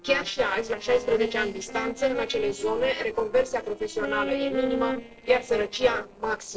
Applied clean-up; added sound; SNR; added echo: neural separator model SepFormer DNS4.